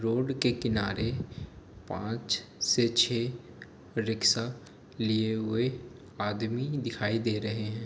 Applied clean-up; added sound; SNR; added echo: none; none; none; none.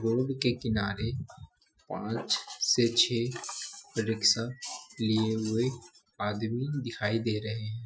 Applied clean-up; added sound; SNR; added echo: classical method Wiener filter.